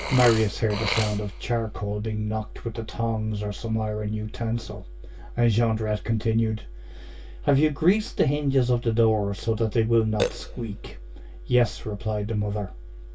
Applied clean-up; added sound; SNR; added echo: none; Burping, eructation; 14 dB; reverberation time 0.1 s.